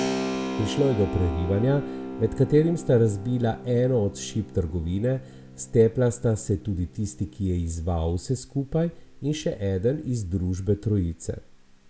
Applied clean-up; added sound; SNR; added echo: none; Keyboard (musical); 11 dB; none.